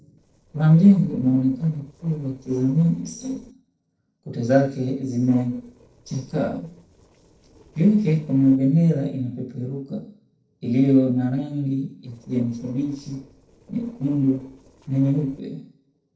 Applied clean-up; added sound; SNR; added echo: neural separator model SepFormer DNS4.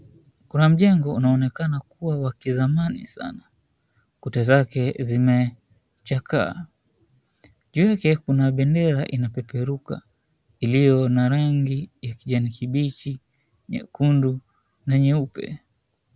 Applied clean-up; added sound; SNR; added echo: none; none; none; none.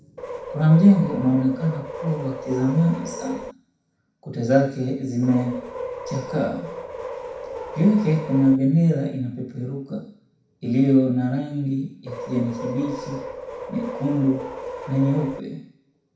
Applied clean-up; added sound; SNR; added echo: none; Subway, metro, underground; 10 dB; reverberation time 0.6 s.